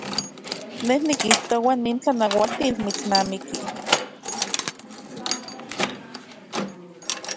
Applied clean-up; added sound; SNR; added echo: none; Keys jangling; 3 dB; none.